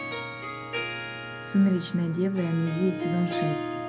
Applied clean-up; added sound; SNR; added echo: none; Harp; 6 dB; reverberation time 0.2 s.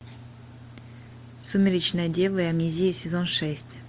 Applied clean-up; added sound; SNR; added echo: none; none; none; none.